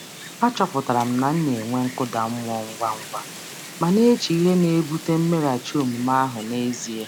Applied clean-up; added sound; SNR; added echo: none; Wind; 15 dB; none.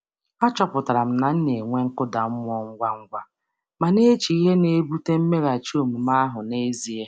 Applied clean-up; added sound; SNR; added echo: none; none; none; none.